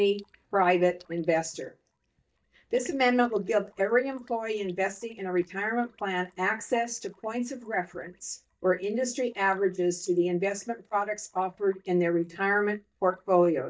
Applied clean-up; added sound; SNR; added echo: neural mask model DeepFilterNet 3.